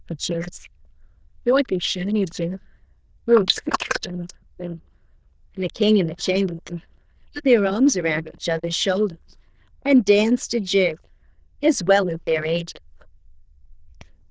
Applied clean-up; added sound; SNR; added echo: neural diffusion model UNIVERSE++.